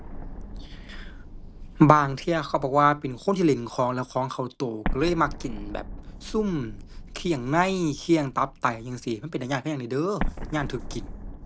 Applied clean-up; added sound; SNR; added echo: none; Explosion; 10 dB; none.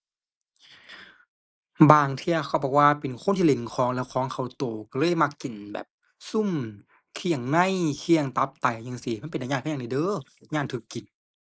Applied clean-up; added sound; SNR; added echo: neural mask model Resemble Enhance denoiser.